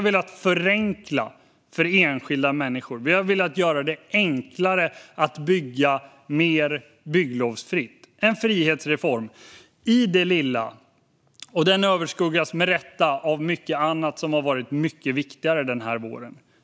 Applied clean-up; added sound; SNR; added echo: none; none; none; none.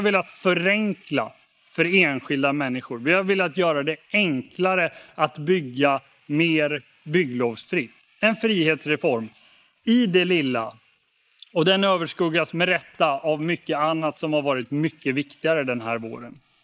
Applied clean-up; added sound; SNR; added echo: neural mask model Resemble Enhance denoiser.